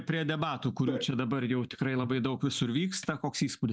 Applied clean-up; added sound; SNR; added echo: none; none; none; none.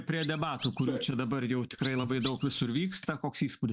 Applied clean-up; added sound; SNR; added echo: neural mask model Resemble Enhance denoiser.